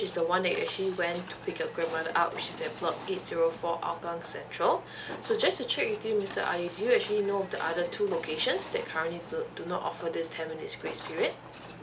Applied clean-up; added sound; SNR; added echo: none; Walk, footsteps; 13 dB; none.